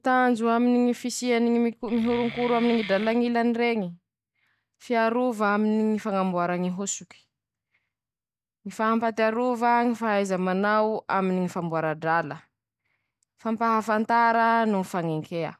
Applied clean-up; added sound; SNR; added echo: none; Wood; 14 dB; none.